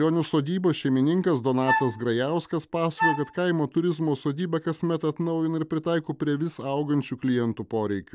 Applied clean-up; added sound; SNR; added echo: none; Wind instrument, woodwind instrument; 3 dB; none.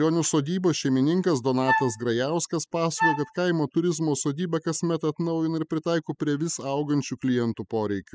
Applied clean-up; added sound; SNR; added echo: classical method spectral subtraction.